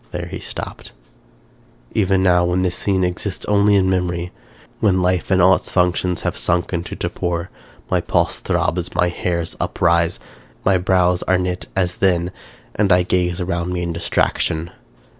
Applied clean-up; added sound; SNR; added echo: none; none; none; none.